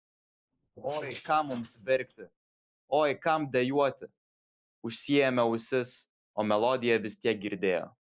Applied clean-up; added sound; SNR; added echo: neural mask model Resemble Enhance denoiser.